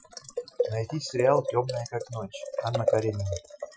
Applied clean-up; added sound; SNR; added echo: classical method Wiener filter.